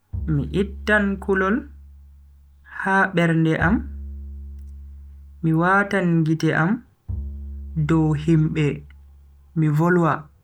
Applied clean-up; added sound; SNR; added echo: none; Bowed string instrument; 14 dB; none.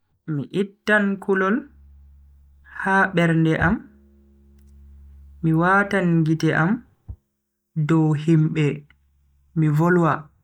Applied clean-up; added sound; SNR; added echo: neural mask model DeepFilterNet 3.